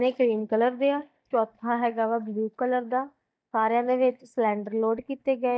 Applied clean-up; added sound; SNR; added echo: neural mask model DeepFilterNet 3.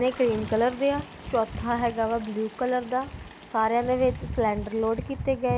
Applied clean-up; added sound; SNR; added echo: none; Toilet flush; 20 dB; none.